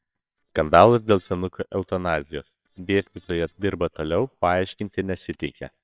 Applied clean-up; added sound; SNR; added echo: neural separator model SepFormer WHAMR!.